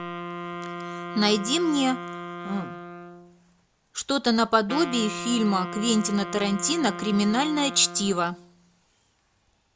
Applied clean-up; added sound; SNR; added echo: none; Wind instrument, woodwind instrument; 10 dB; none.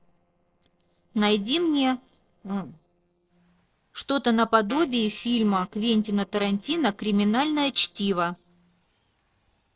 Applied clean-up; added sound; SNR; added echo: neural separator model SepFormer DNS4.